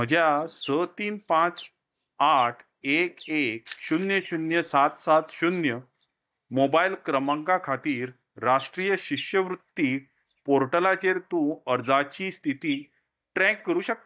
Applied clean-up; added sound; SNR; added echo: neural mask model DeepFilterNet 3.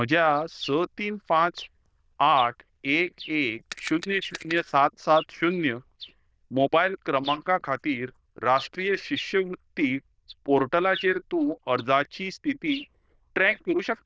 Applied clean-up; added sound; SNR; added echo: neural diffusion model UNIVERSE++.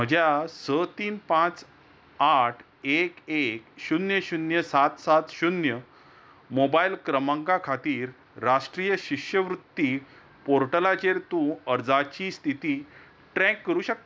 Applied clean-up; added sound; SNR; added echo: none; none; none; none.